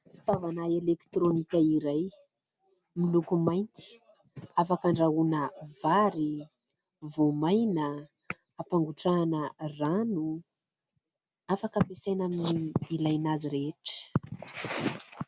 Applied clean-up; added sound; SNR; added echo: none; none; none; none.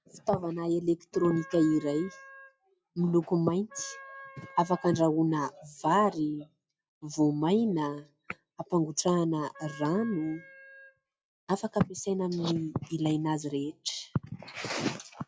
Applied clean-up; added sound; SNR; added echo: classical method log-MMSE.